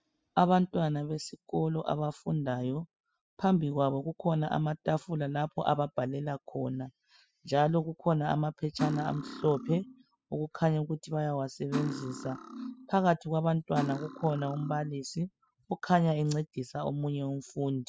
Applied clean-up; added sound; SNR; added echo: classical method spectral subtraction.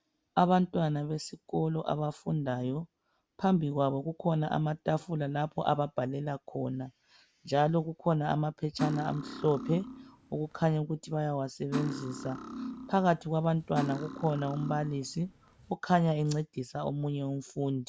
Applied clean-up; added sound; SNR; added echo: none; Cutlery, silverware; 8 dB; none.